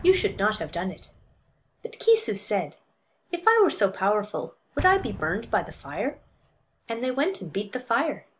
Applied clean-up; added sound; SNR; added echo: none; Explosion; 18 dB; none.